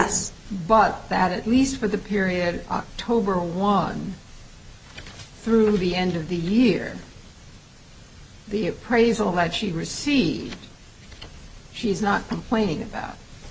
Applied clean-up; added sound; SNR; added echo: none; none; none; none.